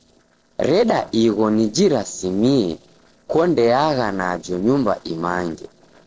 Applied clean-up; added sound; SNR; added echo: neural separator model SepFormer DNS4.